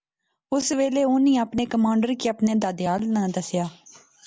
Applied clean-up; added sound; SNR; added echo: none; none; none; none.